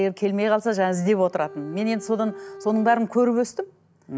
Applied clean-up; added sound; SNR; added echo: none; Bowed string instrument; 17 dB; none.